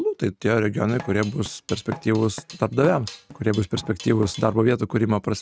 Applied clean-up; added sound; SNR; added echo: neural mask model RNNoise.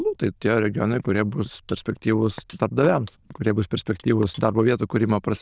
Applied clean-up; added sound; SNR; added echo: neural diffusion model UNIVERSE++.